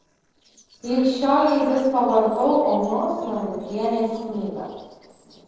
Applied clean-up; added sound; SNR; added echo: neural separator model SepFormer DNS4.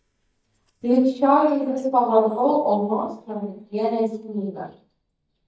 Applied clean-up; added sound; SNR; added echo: neural mask model DeepFilterNet 3.